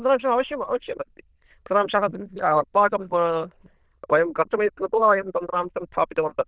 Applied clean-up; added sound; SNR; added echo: neural diffusion model UNIVERSE++.